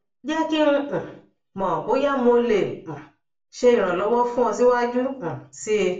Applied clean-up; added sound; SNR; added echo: none; none; none; reverberation time 0.3 s.